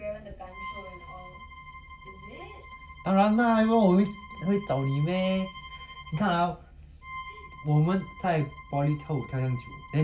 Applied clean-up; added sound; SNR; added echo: none; Bowed string instrument; 17 dB; reverberation time 0.2 s.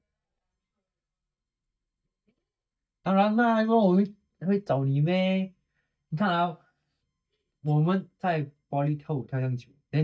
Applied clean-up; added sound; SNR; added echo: neural mask model DeepFilterNet 3.